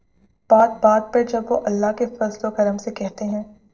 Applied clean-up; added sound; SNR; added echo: neural separator model SepFormer DNS4.